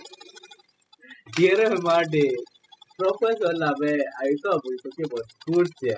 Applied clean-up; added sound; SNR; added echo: classical method spectral subtraction.